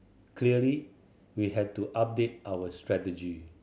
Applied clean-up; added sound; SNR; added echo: none; none; none; none.